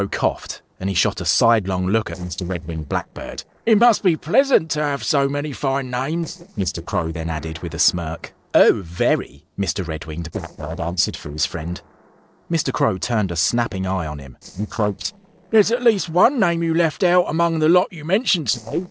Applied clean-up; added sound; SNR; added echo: neural separator model SepFormer DNS4.